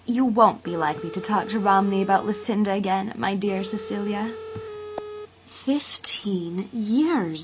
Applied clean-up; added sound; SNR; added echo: none; Telephone; 12 dB; none.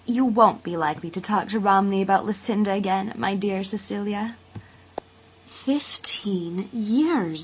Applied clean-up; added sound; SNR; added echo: none; none; none; none.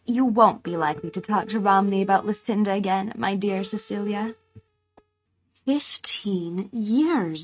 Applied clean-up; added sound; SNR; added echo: neural mask model RNNoise.